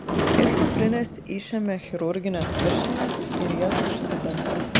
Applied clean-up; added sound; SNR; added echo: none; Sliding door / Slam; -2 dB; none.